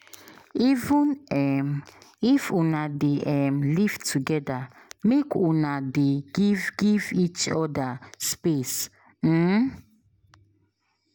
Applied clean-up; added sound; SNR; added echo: none; none; none; none.